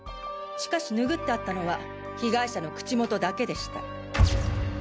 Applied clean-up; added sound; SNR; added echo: none; none; none; none.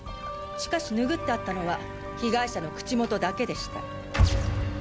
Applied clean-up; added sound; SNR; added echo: none; Stream / Trickle, dribble; 17 dB; none.